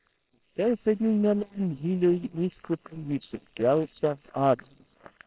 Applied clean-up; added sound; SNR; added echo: neural separator model SepFormer WHAMR!.